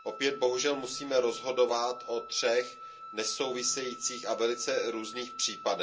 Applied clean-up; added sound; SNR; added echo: none; Wind instrument, woodwind instrument; 15 dB; reverberation time 0.2 s.